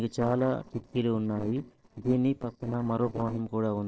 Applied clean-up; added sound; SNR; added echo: neural separator model SepFormer DNS4.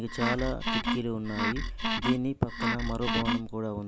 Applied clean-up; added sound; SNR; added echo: none; Wood; -1 dB; none.